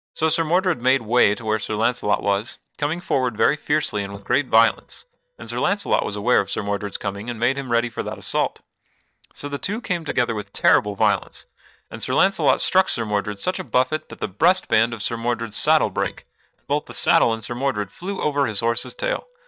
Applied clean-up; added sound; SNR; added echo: neural mask model DeepFilterNet 3.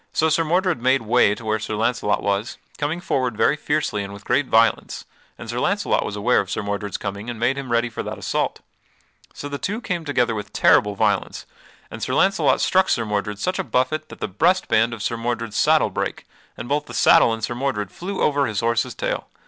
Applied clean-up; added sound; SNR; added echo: none; none; none; none.